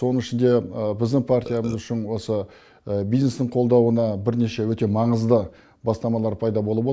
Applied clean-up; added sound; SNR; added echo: neural mask model Resemble Enhance denoiser.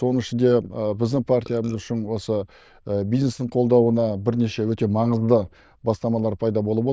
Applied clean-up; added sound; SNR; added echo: neural diffusion model UNIVERSE++.